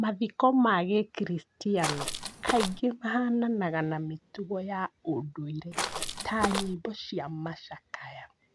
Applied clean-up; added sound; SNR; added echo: none; Walk, footsteps; 3 dB; none.